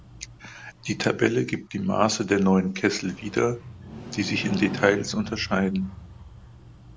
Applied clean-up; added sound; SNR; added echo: none; Motorcycle; 16 dB; none.